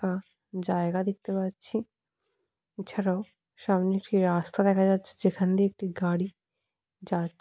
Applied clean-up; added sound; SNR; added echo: none; none; none; none.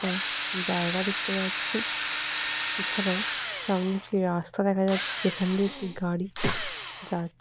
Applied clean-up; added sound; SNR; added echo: none; Breathing + Drill; 3 dB; none.